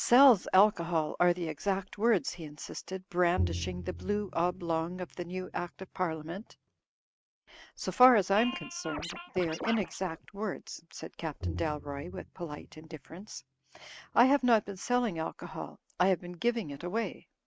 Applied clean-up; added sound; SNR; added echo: neural mask model RNNoise.